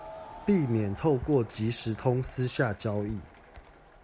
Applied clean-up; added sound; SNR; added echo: none; Crowd; 19 dB; none.